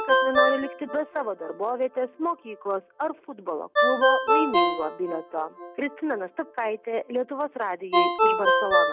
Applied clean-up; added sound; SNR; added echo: none; Ringtone; -3 dB; none.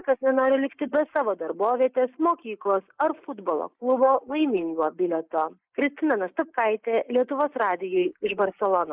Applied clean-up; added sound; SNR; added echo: neural mask model Resemble Enhance denoiser.